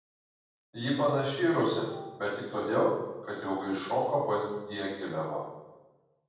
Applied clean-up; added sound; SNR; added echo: none; Wind instrument, woodwind instrument; 19 dB; reverberation time 1.2 s.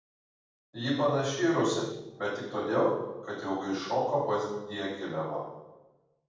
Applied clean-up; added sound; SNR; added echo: neural separator model SepFormer DNS4.